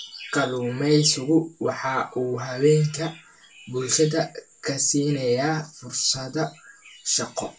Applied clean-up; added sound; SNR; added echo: none; none; none; reverberation time 0.2 s.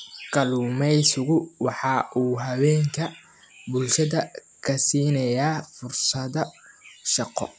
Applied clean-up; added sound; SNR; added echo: none; none; none; none.